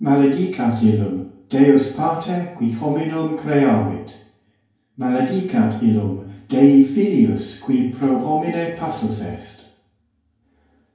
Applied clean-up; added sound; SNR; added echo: none; none; none; reverberation time 0.5 s.